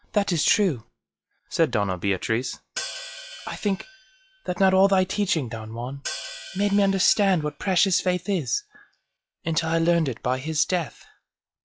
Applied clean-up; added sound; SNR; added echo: classical method log-MMSE.